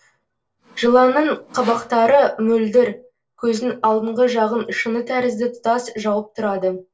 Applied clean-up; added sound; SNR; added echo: neural separator model SepFormer DNS4.